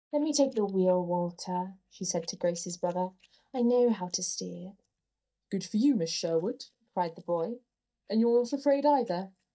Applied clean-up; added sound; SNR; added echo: neural mask model DeepFilterNet 3.